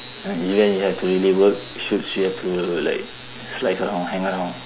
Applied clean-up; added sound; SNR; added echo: none; none; none; none.